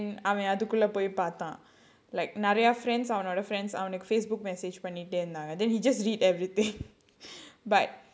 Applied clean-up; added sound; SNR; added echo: none; none; none; none.